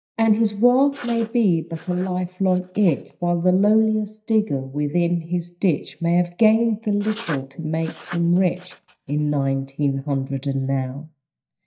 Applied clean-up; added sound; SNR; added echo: neural mask model DeepFilterNet 3.